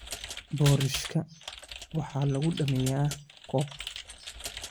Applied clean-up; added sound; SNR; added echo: none; Computer keyboard; 10 dB; none.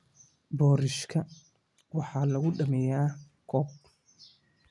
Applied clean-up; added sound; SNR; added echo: none; none; none; none.